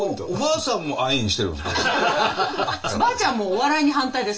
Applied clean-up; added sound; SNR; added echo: none; none; none; reverberation time 0.2 s.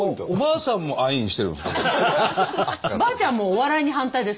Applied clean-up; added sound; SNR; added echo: none; none; none; none.